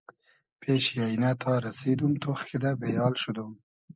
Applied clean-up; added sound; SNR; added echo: neural mask model Resemble Enhance denoiser.